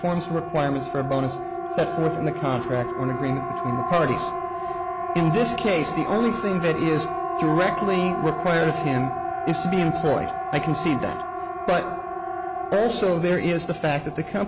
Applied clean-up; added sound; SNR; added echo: none; Siren; 5 dB; none.